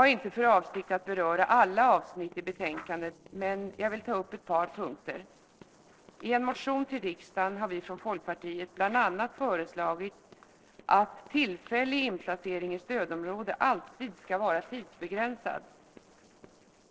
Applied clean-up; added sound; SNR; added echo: neural separator model SepFormer DNS4.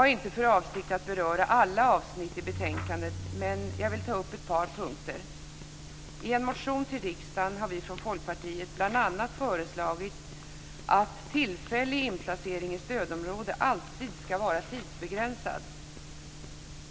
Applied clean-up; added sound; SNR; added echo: none; Bowed string instrument; 8 dB; none.